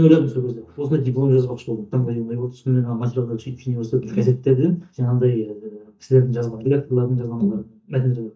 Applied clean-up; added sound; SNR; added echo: neural mask model DeepFilterNet 3.